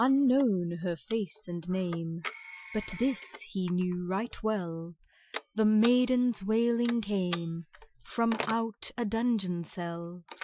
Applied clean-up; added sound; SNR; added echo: classical method Wiener filter.